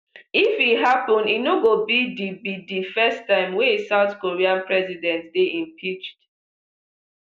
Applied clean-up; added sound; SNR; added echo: none; none; none; none.